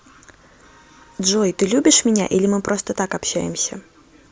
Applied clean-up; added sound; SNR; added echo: none; none; none; none.